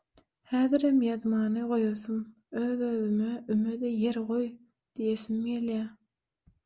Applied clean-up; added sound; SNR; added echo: none; none; none; none.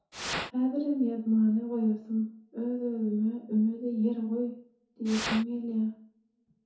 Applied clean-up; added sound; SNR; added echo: none; Fire; 4 dB; reverberation time 0.5 s.